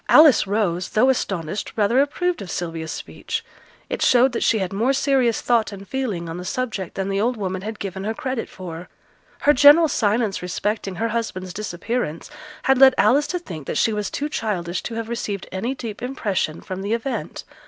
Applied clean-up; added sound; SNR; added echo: none; none; none; none.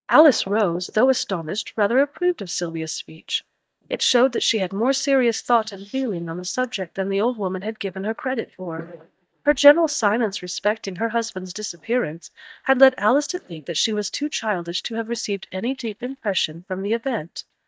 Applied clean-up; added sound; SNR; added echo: neural mask model DeepFilterNet 3.